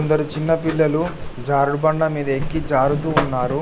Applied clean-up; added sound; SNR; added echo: none; Zipper (clothing); 8 dB; none.